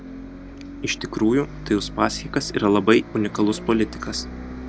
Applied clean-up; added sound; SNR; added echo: none; Bus; 13 dB; none.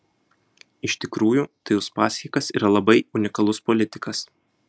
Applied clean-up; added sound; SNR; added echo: none; none; none; none.